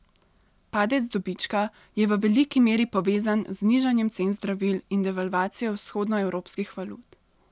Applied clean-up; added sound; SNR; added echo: none; none; none; none.